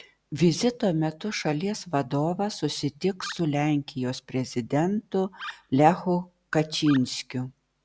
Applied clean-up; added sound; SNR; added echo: none; Animal; 17 dB; none.